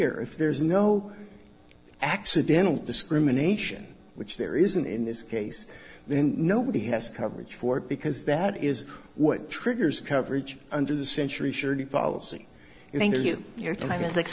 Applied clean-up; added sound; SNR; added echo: none; none; none; none.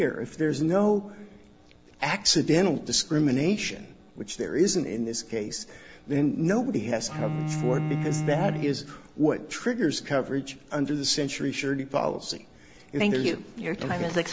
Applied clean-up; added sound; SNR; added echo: none; Bowed string instrument; 5 dB; none.